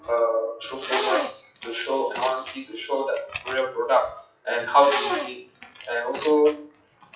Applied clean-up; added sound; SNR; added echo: classical method WPE with log-MMSE.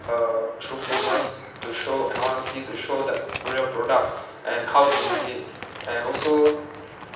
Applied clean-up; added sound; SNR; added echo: none; Zipper (clothing); 8 dB; reverberation time 0.9 s.